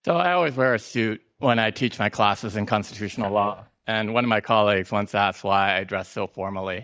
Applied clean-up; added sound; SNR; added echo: neural mask model DeepFilterNet 3.